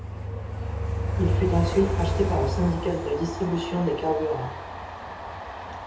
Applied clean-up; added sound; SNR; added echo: none; Train; 1 dB; reverberation time 0.7 s.